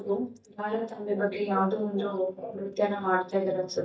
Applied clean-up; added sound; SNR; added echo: neural mask model DeepFilterNet 3.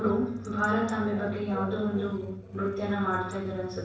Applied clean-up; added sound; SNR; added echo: neural separator model SepFormer DNS4.